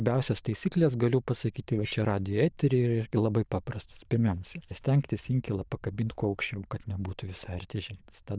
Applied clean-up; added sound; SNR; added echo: neural diffusion model UNIVERSE++.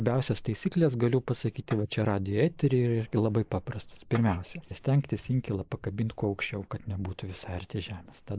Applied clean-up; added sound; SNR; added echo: neural mask model Resemble Enhance denoiser.